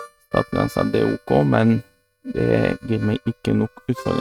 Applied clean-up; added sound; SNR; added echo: neural mask model RNNoise.